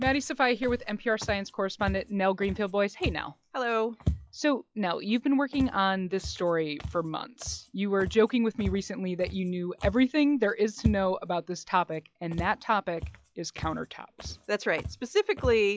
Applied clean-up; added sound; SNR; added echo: classical method log-MMSE.